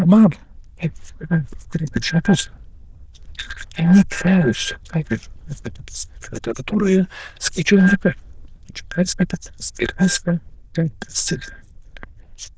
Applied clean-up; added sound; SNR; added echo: neural diffusion model UNIVERSE++.